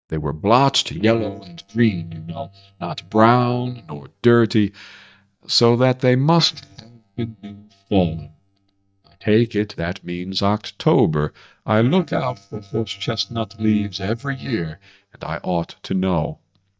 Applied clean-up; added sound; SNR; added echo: neural mask model DeepFilterNet 3.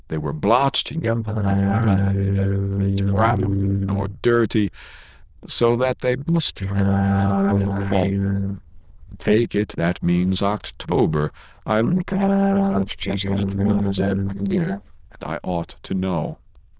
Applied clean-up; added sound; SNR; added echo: neural diffusion model UNIVERSE++.